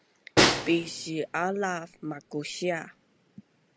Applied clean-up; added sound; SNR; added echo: none; Snare drum; -3 dB; none.